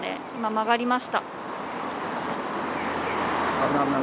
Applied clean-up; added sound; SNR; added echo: none; none; none; none.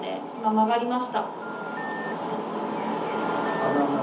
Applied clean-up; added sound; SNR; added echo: none; Telephone; 14 dB; reverberation time 0.7 s.